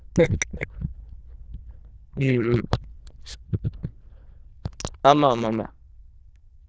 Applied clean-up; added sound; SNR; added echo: neural diffusion model UNIVERSE++.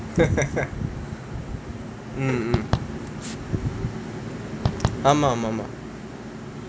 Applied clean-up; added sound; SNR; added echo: none; Fireworks; 5 dB; none.